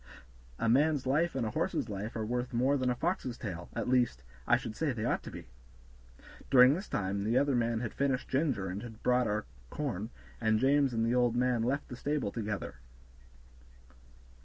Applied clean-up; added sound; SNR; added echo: none; none; none; none.